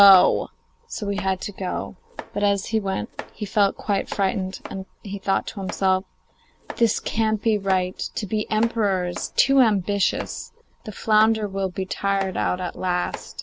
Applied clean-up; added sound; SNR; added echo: none; Domestic sounds, home sounds; 18 dB; none.